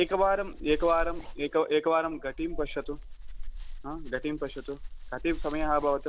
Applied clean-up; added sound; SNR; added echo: none; Dog; 7 dB; none.